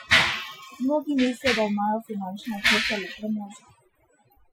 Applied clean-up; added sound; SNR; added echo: classical method Wiener filter.